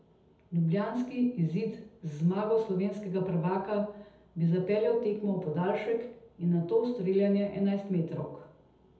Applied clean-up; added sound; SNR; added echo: none; none; none; reverberation time 0.7 s.